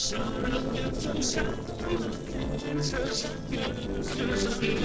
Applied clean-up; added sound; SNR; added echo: neural separator model SepFormer DNS4.